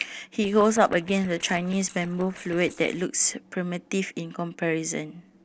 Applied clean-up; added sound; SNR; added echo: neural separator model SepFormer DNS4.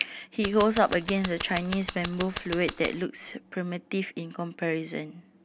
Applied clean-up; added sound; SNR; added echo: none; Scissors; -3 dB; none.